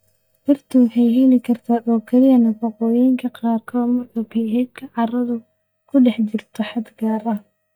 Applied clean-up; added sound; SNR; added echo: neural mask model DeepFilterNet 3.